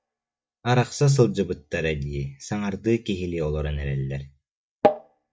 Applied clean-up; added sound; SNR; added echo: neural mask model DeepFilterNet 3.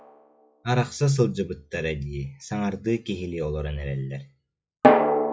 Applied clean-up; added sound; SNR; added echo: classical method log-MMSE.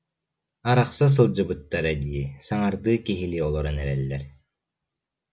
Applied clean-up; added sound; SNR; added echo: none; none; none; none.